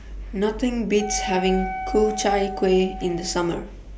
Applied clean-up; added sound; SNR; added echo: none; Wind instrument, woodwind instrument; 9 dB; none.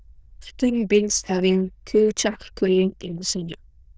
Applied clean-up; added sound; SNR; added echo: neural diffusion model UNIVERSE++.